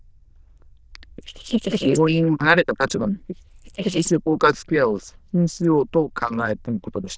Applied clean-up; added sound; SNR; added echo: neural diffusion model UNIVERSE++.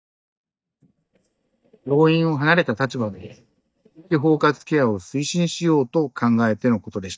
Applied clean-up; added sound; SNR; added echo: neural mask model DeepFilterNet 3.